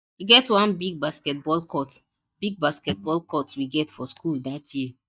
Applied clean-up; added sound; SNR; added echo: neural mask model DeepFilterNet 3.